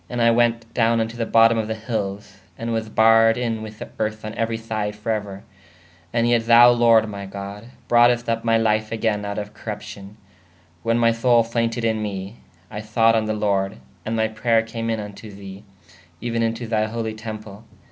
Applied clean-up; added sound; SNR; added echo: none; none; none; none.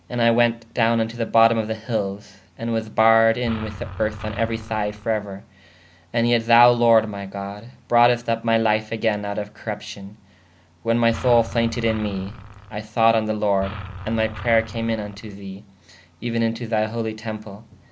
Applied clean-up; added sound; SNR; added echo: none; Engine; 12 dB; none.